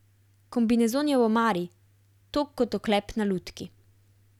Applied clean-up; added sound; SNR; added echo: none; none; none; none.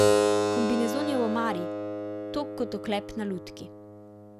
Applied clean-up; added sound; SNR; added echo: none; Keyboard (musical); -3 dB; none.